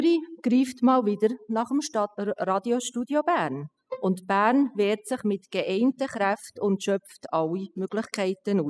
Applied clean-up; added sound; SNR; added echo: classical method spectral subtraction.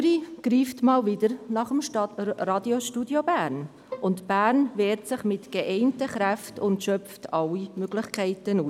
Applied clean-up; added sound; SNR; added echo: none; Bowed string instrument; 19 dB; none.